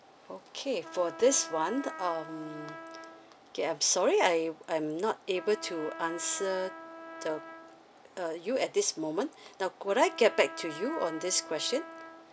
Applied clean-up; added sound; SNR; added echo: none; Trumpet; 15 dB; none.